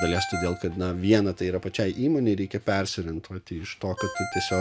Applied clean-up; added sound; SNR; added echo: none; Ringtone; 11 dB; none.